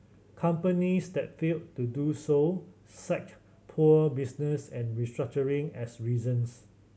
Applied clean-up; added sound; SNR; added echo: none; none; none; none.